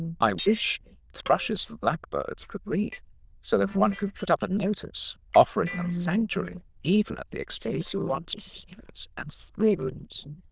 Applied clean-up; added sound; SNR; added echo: neural diffusion model UNIVERSE++.